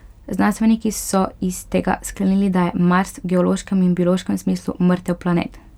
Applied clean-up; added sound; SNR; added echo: none; none; none; none.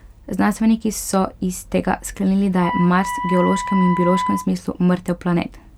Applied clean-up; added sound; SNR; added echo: none; Wind instrument, woodwind instrument; 7 dB; none.